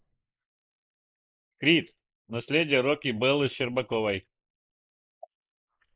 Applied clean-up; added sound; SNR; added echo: neural mask model Resemble Enhance denoiser.